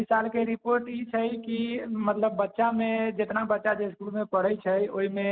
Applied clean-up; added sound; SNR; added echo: none; none; none; none.